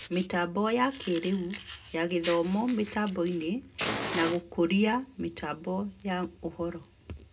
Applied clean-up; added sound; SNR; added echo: none; Fire; 10 dB; reverberation time 0.2 s.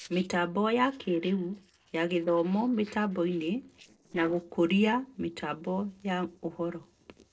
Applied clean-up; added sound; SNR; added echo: neural separator model SepFormer DNS4.